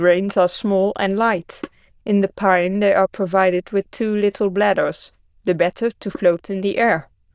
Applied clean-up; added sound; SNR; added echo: neural diffusion model UNIVERSE++.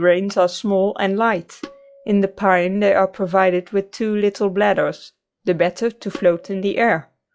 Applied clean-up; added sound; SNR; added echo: classical method log-MMSE.